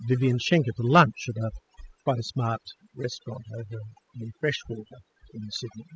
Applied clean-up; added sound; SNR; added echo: classical method spectral subtraction.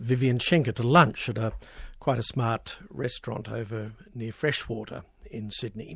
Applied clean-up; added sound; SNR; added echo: none; none; none; none.